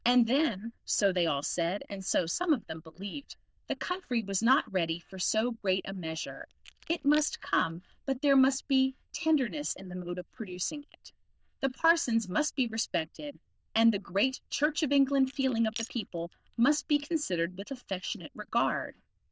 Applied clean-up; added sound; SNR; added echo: neural diffusion model UNIVERSE++.